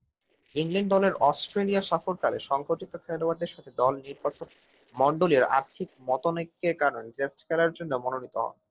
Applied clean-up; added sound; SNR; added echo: neural separator model SepFormer DNS4.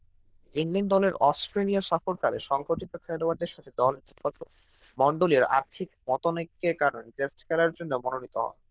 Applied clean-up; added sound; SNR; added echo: neural diffusion model UNIVERSE++.